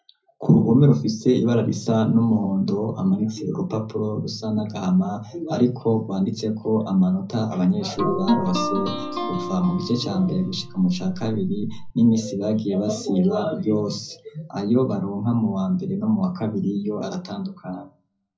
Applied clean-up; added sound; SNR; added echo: none; Guitar; 6 dB; reverberation time 0.4 s.